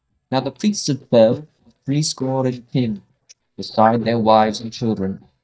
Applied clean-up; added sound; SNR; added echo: neural mask model DeepFilterNet 3.